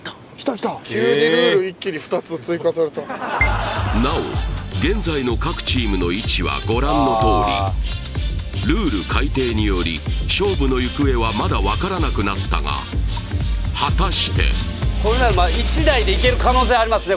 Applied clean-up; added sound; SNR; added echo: none; none; none; none.